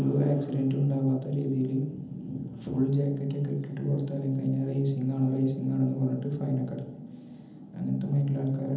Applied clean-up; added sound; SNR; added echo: none; none; none; reverberation time 0.9 s.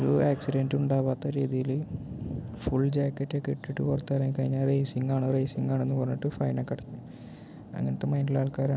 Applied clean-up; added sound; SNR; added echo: none; none; none; none.